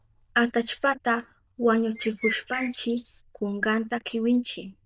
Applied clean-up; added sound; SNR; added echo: neural diffusion model UNIVERSE++.